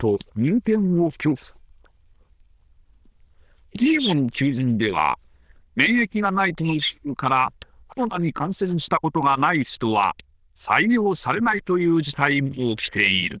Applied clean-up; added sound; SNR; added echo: neural diffusion model UNIVERSE++.